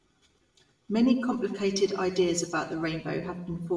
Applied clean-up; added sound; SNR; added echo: none; none; none; reverberation time 0.7 s.